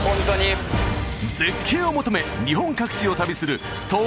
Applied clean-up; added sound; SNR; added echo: none; Keys jangling; 15 dB; none.